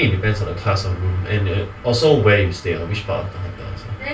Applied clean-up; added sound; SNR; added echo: none; none; none; reverberation time 0.2 s.